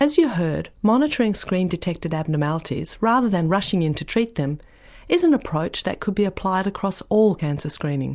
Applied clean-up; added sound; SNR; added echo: none; Cricket; 14 dB; none.